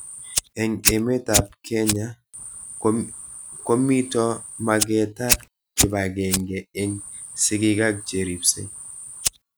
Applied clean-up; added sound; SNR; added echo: none; Fire; 4 dB; none.